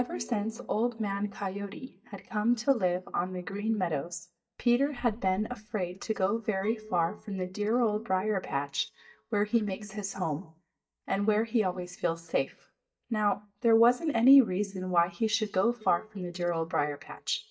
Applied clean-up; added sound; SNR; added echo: neural mask model DeepFilterNet 3.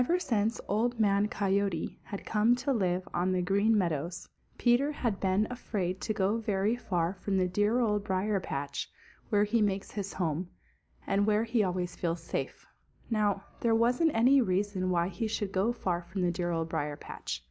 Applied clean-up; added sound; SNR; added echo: none; none; none; none.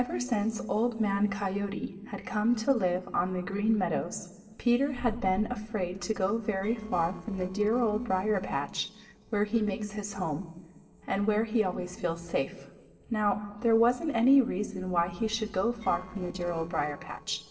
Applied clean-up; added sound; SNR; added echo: neural separator model SepFormer DNS4.